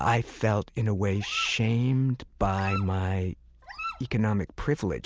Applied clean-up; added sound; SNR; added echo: none; Dog; 14 dB; none.